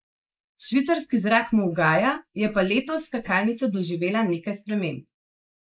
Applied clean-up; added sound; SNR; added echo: neural mask model Resemble Enhance denoiser.